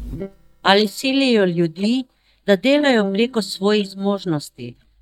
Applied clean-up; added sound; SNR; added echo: neural mask model DeepFilterNet 3.